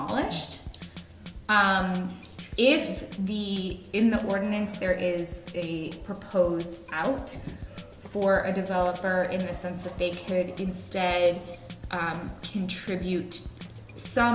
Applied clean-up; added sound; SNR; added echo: none; Drum kit; 16 dB; none.